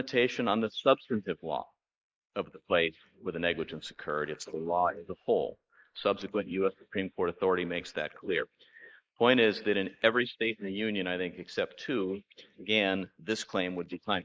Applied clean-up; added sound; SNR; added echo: neural mask model Resemble Enhance denoiser.